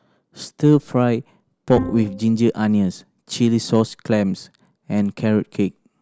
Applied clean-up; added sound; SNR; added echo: none; Bowed string instrument; 11 dB; none.